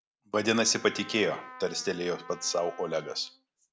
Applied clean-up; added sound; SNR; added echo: none; Trumpet; 19 dB; none.